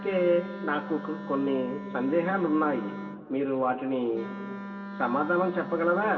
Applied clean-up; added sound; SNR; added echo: none; Wind instrument, woodwind instrument; 11 dB; reverberation time 2.5 s.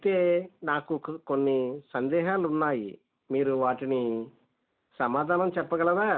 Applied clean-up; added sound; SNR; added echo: none; none; none; none.